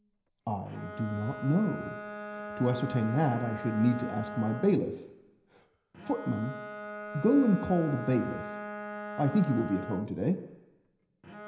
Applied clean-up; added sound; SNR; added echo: none; Bowed string instrument; 11 dB; reverberation time 0.9 s.